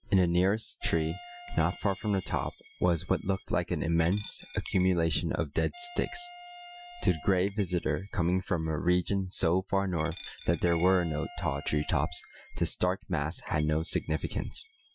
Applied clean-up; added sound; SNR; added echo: classical method Wiener filter.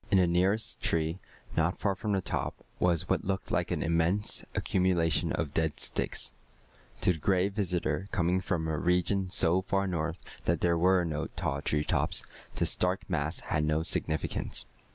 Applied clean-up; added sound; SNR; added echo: none; none; none; none.